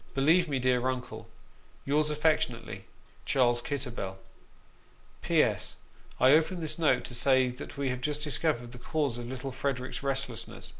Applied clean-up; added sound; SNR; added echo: none; none; none; none.